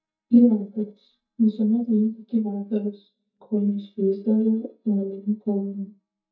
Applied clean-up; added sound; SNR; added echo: neural mask model DeepFilterNet 3.